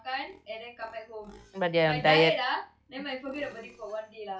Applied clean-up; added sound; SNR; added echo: classical method log-MMSE.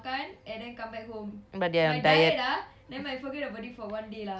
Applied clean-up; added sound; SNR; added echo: none; none; none; none.